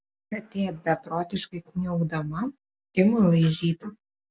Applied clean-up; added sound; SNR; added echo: none; none; none; none.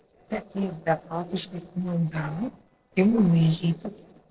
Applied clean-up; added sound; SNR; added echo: neural separator model SepFormer DNS4.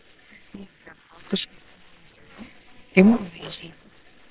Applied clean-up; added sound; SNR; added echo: neural separator model SepFormer WHAMR!.